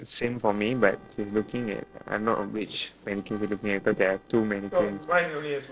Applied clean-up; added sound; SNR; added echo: neural separator model SepFormer DNS4.